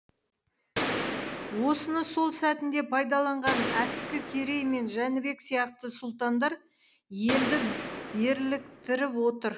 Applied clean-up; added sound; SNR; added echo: none; Gunshot, gunfire; 4 dB; none.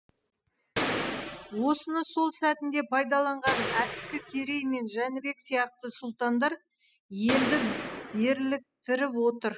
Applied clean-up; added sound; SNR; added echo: classical method spectral subtraction.